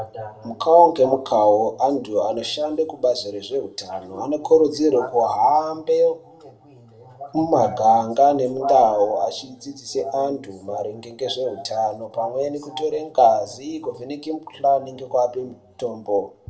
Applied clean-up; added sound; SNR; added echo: none; none; none; reverberation time 0.3 s.